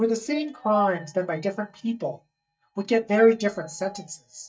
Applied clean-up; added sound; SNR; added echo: neural mask model DeepFilterNet 3.